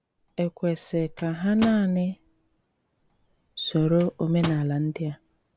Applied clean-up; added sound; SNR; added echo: none; Microwave oven; 15 dB; none.